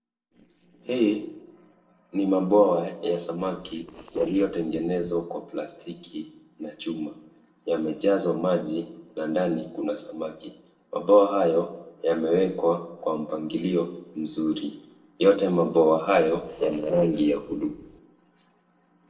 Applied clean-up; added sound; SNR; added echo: neural separator model SepFormer DNS4.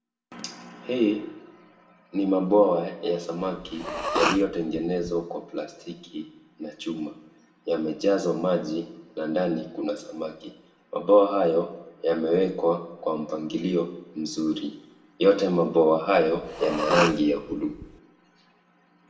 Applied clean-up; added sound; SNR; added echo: none; Respiratory sounds; 5 dB; reverberation time 0.8 s.